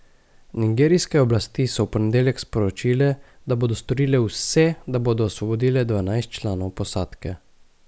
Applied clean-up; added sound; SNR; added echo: none; none; none; none.